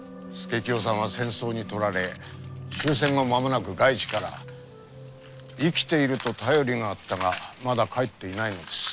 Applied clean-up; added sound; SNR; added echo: none; none; none; none.